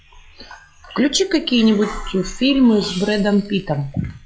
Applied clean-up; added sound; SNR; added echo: classical method log-MMSE.